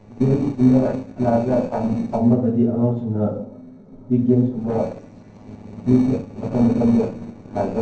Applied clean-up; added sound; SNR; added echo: neural separator model SepFormer DNS4.